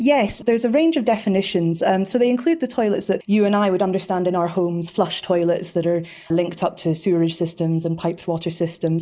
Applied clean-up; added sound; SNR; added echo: none; none; none; none.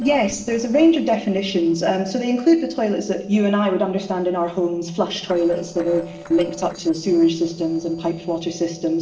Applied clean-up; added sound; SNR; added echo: neural separator model SepFormer DNS4.